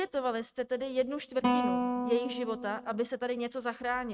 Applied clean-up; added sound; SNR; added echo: neural mask model RNNoise.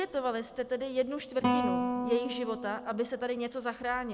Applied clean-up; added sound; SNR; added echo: none; Guitar; 2 dB; none.